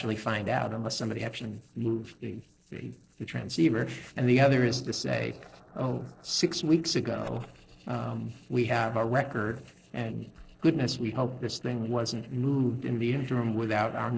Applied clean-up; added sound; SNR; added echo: neural separator model SepFormer DNS4.